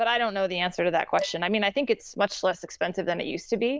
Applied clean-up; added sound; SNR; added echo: neural diffusion model UNIVERSE++.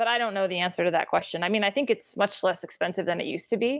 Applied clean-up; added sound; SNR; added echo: neural mask model DeepFilterNet 3.